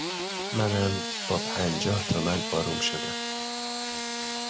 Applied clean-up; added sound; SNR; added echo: none; Engine starting / Sawing; 2 dB; none.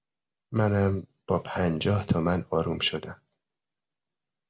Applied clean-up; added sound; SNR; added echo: none; none; none; none.